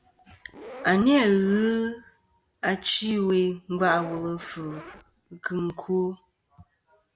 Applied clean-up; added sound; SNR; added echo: none; Zipper (clothing); 18 dB; none.